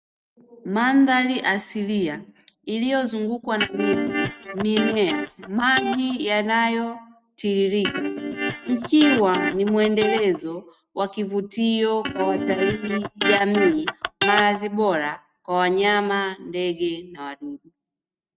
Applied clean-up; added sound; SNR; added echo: neural mask model RNNoise.